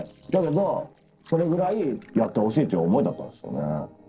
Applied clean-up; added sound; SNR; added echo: neural separator model SepFormer DNS4.